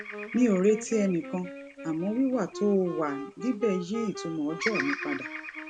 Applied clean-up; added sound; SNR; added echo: none; Bird vocalization, bird call, bird song + Wind instrument, woodwind instrument; 9 dB; none.